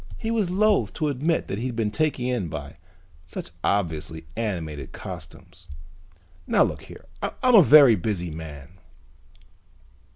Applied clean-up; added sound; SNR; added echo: none; none; none; none.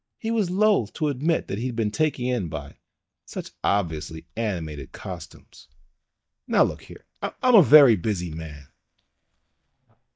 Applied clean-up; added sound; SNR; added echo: neural mask model DeepFilterNet 3.